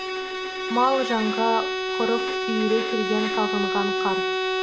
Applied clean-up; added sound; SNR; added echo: none; Bowed string instrument; 0 dB; none.